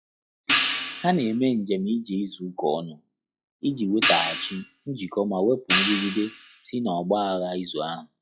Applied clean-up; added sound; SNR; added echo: classical method log-MMSE.